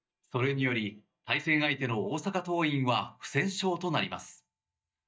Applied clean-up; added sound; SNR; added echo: neural mask model DeepFilterNet 3.